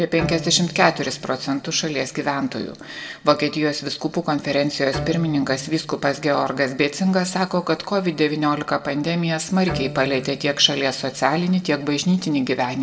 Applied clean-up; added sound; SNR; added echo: none; Bowed string instrument; 16 dB; reverberation time 1.6 s.